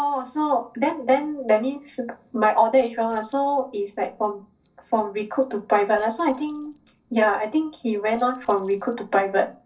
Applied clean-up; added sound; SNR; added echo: neural separator model SepFormer DNS4.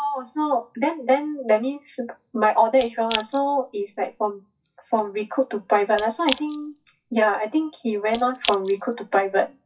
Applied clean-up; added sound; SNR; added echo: classical method WPE with log-MMSE.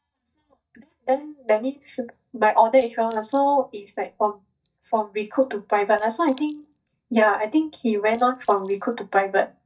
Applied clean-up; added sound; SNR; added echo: neural mask model DeepFilterNet 3.